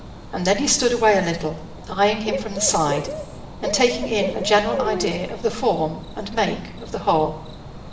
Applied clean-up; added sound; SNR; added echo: none; Cricket / Bird; 9 dB; reverberation time 1.1 s.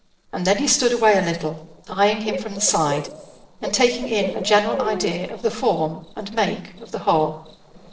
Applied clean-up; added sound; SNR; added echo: neural separator model SepFormer DNS4.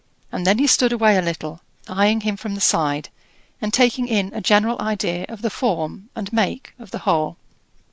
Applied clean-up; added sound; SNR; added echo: none; none; none; none.